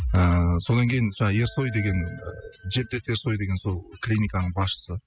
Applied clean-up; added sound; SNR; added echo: classical method spectral subtraction.